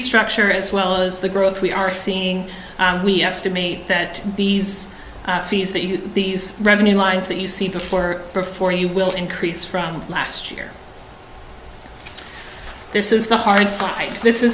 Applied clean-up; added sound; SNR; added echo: none; none; none; none.